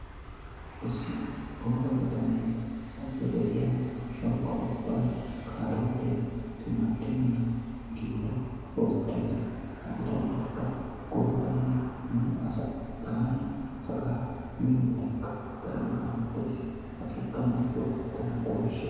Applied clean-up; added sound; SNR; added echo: none; Aircraft; 12 dB; reverberation time 2.2 s.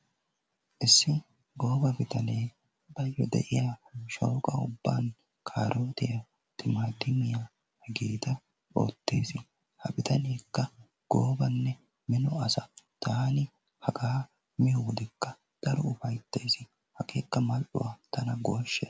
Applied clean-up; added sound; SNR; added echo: none; none; none; none.